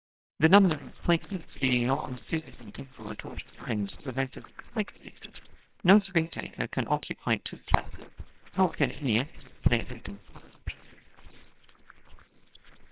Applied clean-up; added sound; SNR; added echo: neural separator model SepFormer WHAMR!.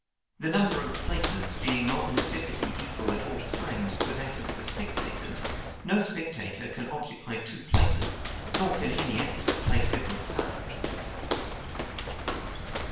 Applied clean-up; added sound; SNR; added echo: none; Walk, footsteps; 3 dB; reverberation time 0.7 s.